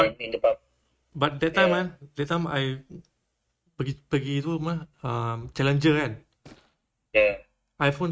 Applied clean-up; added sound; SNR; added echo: neural mask model RNNoise.